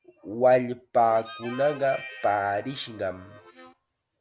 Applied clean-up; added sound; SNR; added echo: none; Harmonica; 18 dB; none.